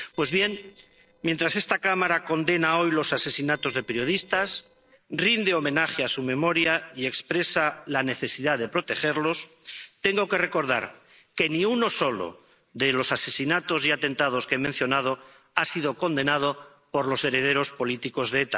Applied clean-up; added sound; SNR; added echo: neural separator model SepFormer DNS4.